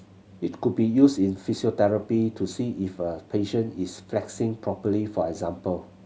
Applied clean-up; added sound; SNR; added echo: none; none; none; none.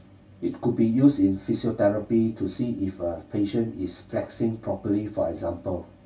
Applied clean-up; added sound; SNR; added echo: none; none; none; reverberation time 0.1 s.